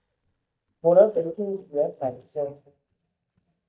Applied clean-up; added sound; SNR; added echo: neural mask model DeepFilterNet 3.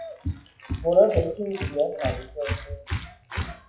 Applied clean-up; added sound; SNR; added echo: classical method WPE with log-MMSE.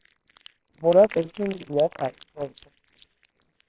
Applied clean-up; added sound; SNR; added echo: neural separator model SepFormer WHAMR!.